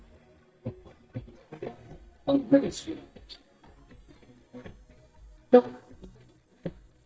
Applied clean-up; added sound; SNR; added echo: neural mask model DeepFilterNet 3.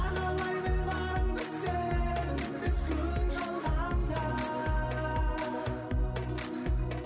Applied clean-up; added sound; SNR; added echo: none; none; none; none.